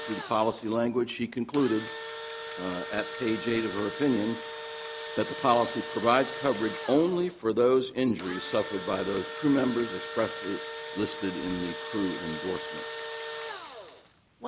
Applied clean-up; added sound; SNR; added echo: none; Engine / Drill; 9 dB; none.